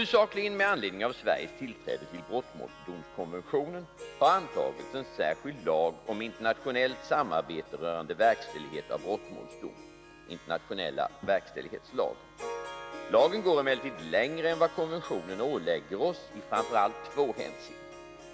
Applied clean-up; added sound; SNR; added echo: none; Harp; 15 dB; none.